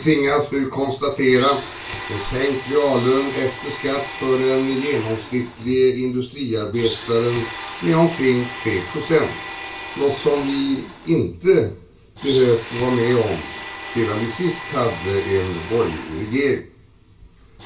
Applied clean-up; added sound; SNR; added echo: none; Domestic sounds, home sounds; 13 dB; reverberation time 0.2 s.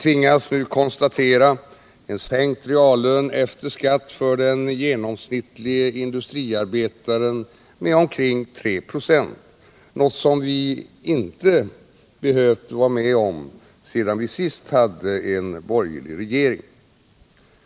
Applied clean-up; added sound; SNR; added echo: none; none; none; none.